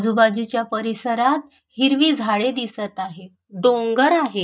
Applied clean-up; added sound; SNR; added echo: neural mask model DeepFilterNet 3.